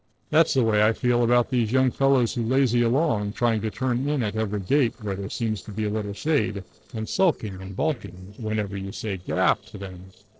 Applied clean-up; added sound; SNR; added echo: neural separator model SepFormer DNS4.